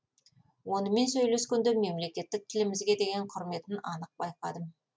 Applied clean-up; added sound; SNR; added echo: none; none; none; none.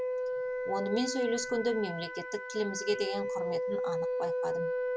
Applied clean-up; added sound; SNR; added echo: none; Wind instrument, woodwind instrument; 0 dB; none.